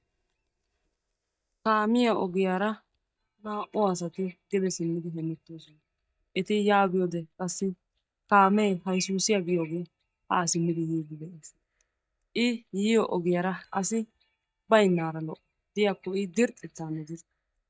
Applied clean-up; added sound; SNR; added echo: neural mask model DeepFilterNet 3.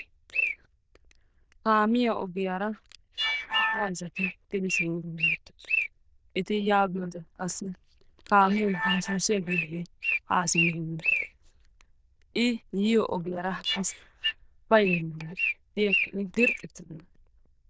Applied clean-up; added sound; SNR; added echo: neural diffusion model UNIVERSE++.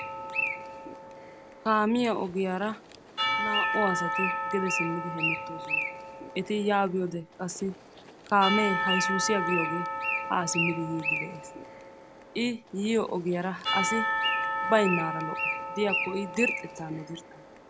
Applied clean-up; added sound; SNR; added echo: none; Church bell / Percussion + Bird; 1 dB; none.